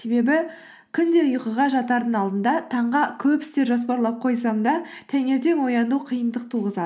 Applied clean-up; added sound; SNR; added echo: none; none; none; none.